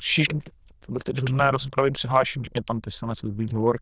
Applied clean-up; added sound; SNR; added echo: neural diffusion model UNIVERSE++.